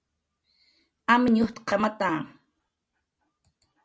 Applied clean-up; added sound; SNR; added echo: none; none; none; none.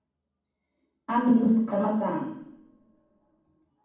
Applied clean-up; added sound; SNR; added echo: none; none; none; reverberation time 1.2 s.